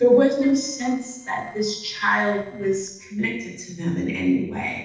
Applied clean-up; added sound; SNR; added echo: neural separator model SepFormer DNS4.